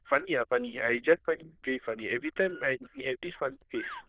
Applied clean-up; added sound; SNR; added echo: neural diffusion model UNIVERSE++.